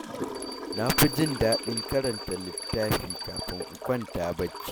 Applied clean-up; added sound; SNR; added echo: none; Toilet flush / Gurgling + Bell; 6 dB; none.